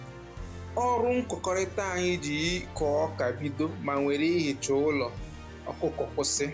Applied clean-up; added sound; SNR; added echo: none; Musical instrument; 12 dB; none.